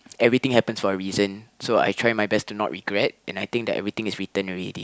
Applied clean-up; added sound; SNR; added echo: none; none; none; none.